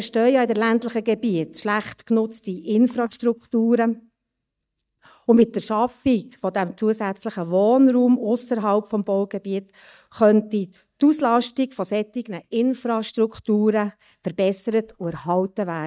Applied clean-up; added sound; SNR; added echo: neural mask model DeepFilterNet 3.